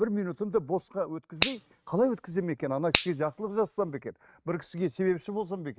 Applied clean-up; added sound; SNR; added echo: neural mask model RNNoise.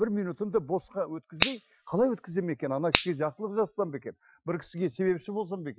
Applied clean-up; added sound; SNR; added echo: classical method Wiener filter.